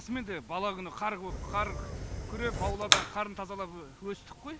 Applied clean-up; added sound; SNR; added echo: none; Fire; -1 dB; none.